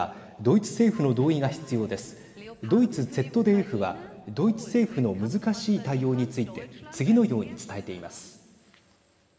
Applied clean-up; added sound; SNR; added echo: none; none; none; reverberation time 2.1 s.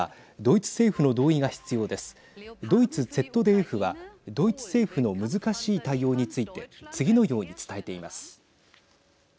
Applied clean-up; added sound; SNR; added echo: none; none; none; none.